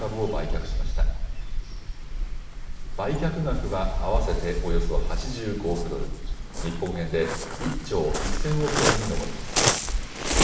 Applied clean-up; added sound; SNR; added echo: none; Waves, surf; -4 dB; reverberation time 0.9 s.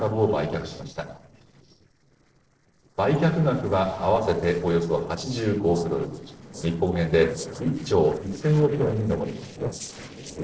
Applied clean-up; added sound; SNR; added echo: neural separator model SepFormer DNS4.